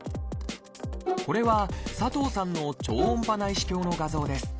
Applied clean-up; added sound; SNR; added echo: none; Bowed string instrument + Drum kit; 5 dB; none.